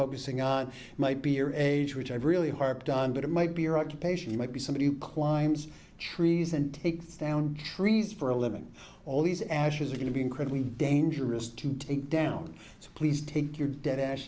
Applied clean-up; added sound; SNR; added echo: none; none; none; none.